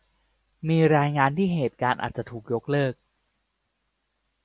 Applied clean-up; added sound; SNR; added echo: none; none; none; none.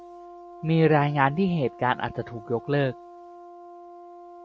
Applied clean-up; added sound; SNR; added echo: none; Brass instrument; 18 dB; none.